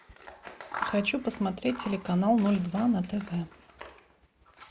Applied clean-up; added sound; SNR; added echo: none; Scissors; 13 dB; none.